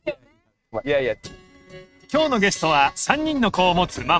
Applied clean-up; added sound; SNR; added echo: neural mask model RNNoise.